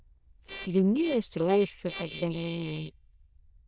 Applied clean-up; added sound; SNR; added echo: neural diffusion model UNIVERSE++.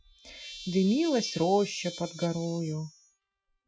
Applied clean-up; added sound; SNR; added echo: classical method Wiener filter.